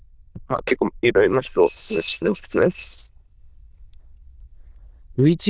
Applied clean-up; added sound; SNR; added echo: neural diffusion model UNIVERSE++.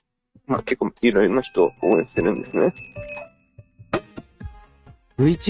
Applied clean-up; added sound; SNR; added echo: neural mask model RNNoise.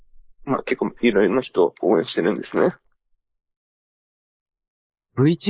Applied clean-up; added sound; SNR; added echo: neural mask model Resemble Enhance denoiser.